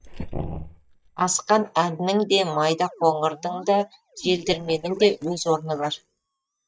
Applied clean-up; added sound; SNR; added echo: neural mask model DeepFilterNet 3.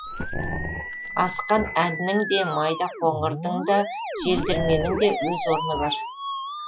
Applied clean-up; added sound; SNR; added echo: classical method log-MMSE.